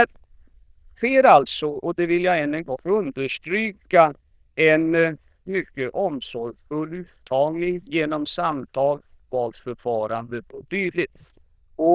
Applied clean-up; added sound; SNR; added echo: neural diffusion model UNIVERSE++.